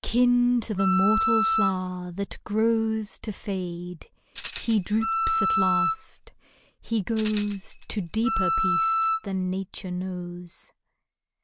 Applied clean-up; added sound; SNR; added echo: none; Wind instrument, woodwind instrument + Tambourine; -3 dB; none.